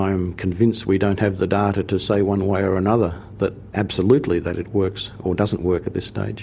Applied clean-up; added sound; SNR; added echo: none; none; none; none.